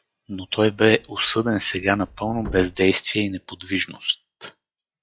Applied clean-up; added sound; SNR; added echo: classical method log-MMSE.